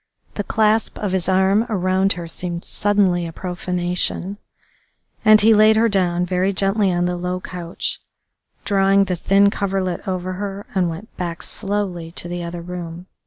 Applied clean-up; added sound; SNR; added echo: none; none; none; none.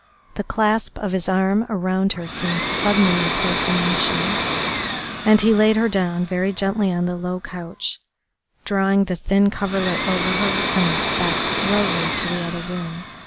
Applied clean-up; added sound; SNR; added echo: none; Domestic sounds, home sounds; 3 dB; none.